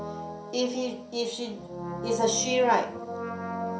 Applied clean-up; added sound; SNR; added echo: none; Brass instrument; 6 dB; reverberation time 0.6 s.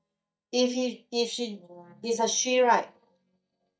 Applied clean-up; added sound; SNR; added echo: neural mask model DeepFilterNet 3.